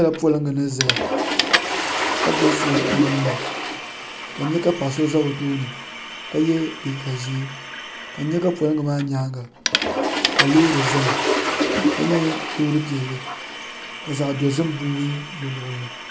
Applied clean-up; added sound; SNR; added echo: none; Toilet flush / Water; 1 dB; none.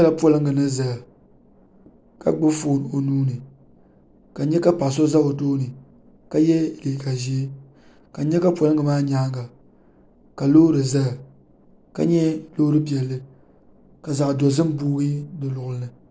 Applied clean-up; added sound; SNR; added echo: none; none; none; none.